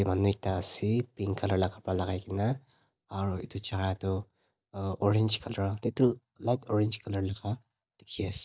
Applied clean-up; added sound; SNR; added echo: neural mask model DeepFilterNet 3.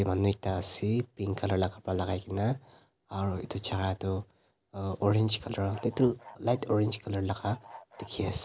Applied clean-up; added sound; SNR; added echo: none; Bird / Fowl; 19 dB; none.